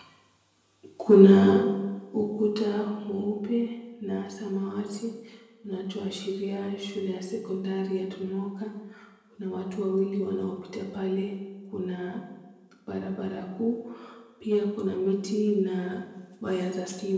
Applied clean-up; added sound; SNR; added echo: none; none; none; reverberation time 1.0 s.